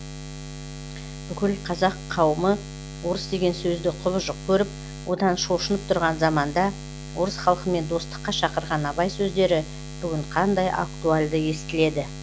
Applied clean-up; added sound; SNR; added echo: none; Buzz; 11 dB; none.